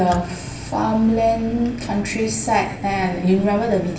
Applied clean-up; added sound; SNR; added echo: none; Mechanisms / Bicycle; 18 dB; reverberation time 0.9 s.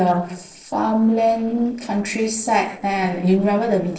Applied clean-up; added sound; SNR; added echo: neural separator model SepFormer DNS4.